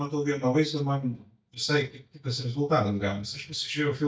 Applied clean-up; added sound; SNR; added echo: neural mask model DeepFilterNet 3.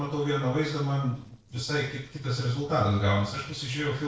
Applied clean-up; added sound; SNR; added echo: neural separator model SepFormer DNS4.